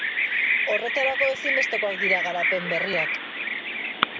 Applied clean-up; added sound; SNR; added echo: none; Bird vocalization, bird call, bird song; -4 dB; none.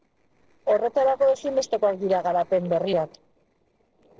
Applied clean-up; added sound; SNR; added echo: neural separator model SepFormer DNS4.